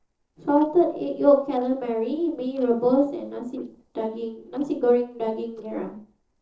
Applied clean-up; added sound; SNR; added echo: neural separator model SepFormer DNS4.